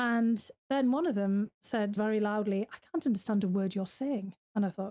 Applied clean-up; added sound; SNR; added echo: none; none; none; none.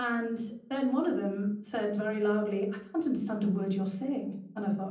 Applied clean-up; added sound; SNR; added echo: none; none; none; reverberation time 0.6 s.